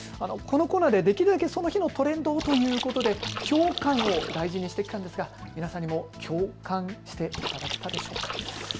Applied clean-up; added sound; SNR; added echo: none; Splash, splatter; 11 dB; none.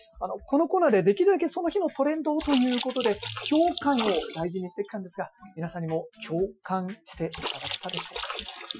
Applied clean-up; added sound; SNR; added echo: classical method Wiener filter.